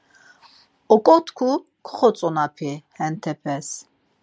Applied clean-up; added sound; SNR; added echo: none; none; none; none.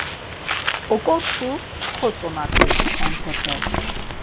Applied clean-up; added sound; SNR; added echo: none; Bird; -4 dB; none.